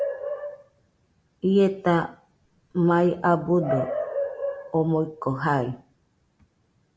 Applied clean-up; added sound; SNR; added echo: none; none; none; none.